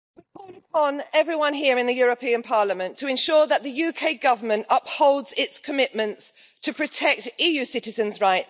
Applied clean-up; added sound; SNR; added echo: neural mask model DeepFilterNet 3.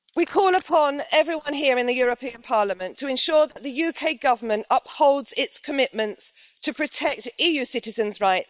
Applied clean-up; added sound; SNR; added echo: neural separator model SepFormer WHAM!.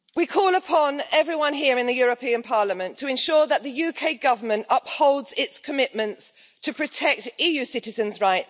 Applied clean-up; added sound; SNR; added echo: none; none; none; none.